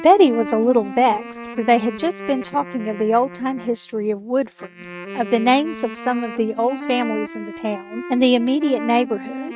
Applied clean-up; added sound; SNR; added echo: neural mask model RNNoise.